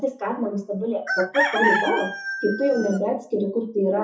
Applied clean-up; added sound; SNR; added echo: classical method WPE with log-MMSE.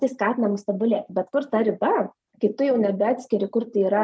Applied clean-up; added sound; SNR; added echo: none; none; none; none.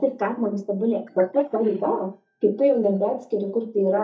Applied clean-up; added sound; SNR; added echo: neural mask model DeepFilterNet 3.